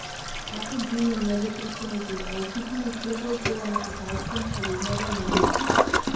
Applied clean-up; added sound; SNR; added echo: none; Toilet flush; -2 dB; reverberation time 0.9 s.